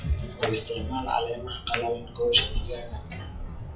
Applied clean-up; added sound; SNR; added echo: classical method WPE with log-MMSE.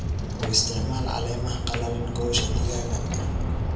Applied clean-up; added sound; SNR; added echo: none; Walk, footsteps; -4 dB; reverberation time 0.6 s.